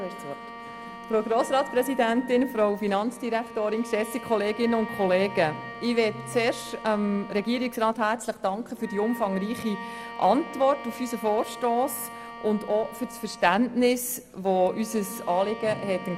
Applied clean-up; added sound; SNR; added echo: none; Wind instrument, woodwind instrument + Bowed string instrument; 14 dB; none.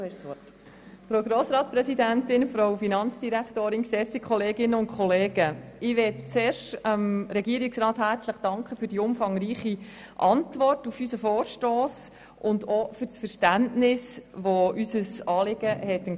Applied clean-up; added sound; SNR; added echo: none; none; none; none.